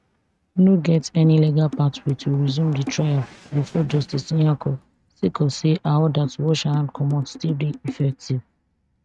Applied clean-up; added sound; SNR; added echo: neural mask model RNNoise.